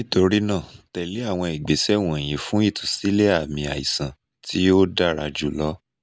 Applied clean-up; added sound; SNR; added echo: none; none; none; none.